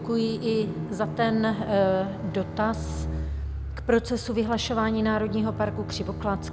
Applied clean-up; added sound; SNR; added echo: none; Bowed string instrument + Car; 6 dB; none.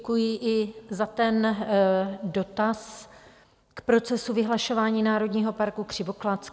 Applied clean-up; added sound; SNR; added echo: none; none; none; none.